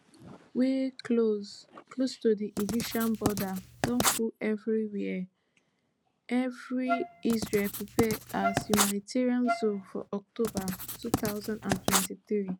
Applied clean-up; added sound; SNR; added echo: none; Writing + Wind instrument, woodwind instrument; 1 dB; none.